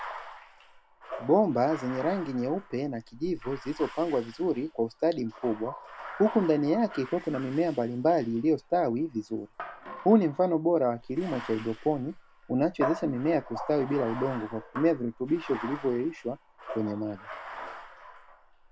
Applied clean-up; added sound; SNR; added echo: none; Bathtub (filling or washing); 14 dB; none.